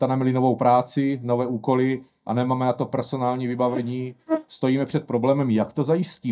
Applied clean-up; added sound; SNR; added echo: neural mask model DeepFilterNet 3.